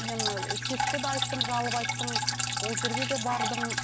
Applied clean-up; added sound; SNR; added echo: none; Drip; -3 dB; none.